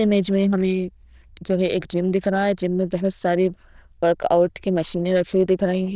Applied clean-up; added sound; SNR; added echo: neural diffusion model UNIVERSE++.